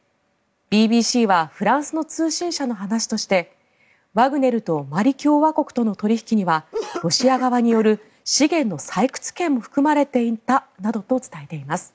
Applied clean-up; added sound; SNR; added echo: none; Cough; 16 dB; none.